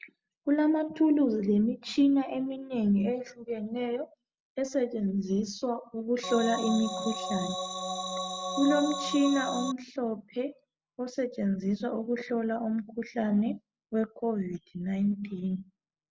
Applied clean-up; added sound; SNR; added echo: none; Organ; 5 dB; none.